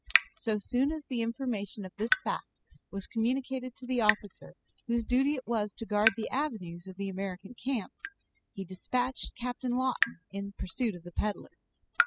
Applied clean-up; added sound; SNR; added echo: classical method spectral subtraction.